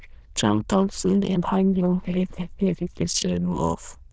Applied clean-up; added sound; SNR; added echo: neural diffusion model UNIVERSE++.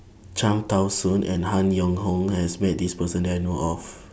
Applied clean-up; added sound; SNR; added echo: none; none; none; none.